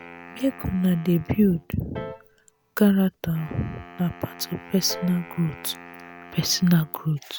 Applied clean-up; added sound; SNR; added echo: none; Piano + Wind instrument, woodwind instrument; 18 dB; none.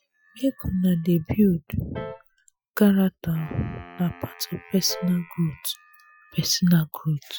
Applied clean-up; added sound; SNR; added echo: classical method Wiener filter.